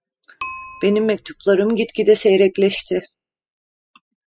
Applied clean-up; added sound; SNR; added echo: classical method spectral subtraction.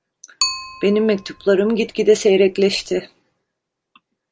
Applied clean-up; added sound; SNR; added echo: none; Bicycle; 11 dB; none.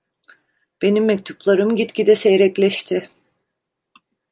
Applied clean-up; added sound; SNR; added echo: none; none; none; none.